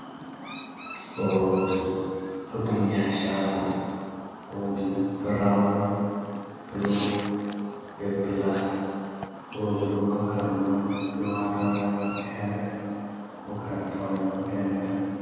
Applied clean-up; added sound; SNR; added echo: none; Chirp, tweet; 12 dB; reverberation time 2.1 s.